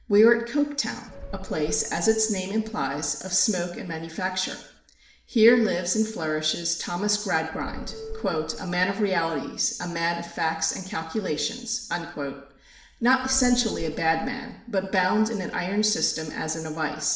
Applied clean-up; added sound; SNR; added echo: none; Subway, metro, underground / Doorbell; 11 dB; reverberation time 0.7 s.